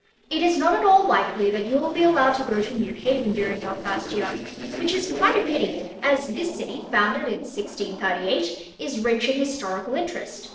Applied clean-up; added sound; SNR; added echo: neural separator model SepFormer DNS4.